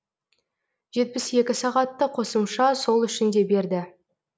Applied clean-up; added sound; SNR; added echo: none; none; none; none.